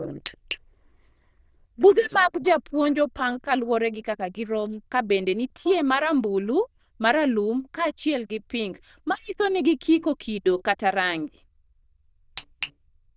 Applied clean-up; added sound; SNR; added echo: neural diffusion model UNIVERSE++.